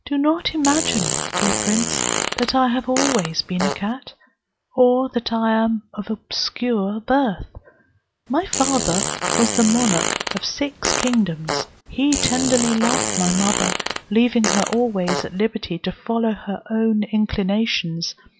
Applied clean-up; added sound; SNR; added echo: none; Fart; 2 dB; none.